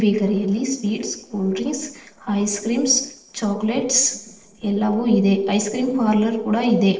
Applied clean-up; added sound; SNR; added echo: neural separator model SepFormer DNS4.